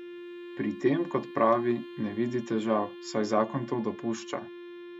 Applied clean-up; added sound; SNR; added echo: none; Wind instrument, woodwind instrument; 13 dB; none.